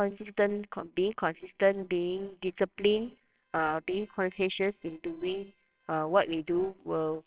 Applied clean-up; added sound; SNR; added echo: neural separator model SepFormer WHAMR!.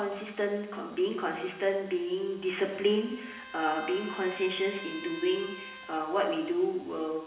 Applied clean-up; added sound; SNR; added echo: none; Trumpet; 17 dB; reverberation time 1.0 s.